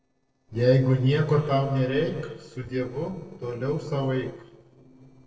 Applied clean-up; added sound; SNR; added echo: neural separator model SepFormer DNS4.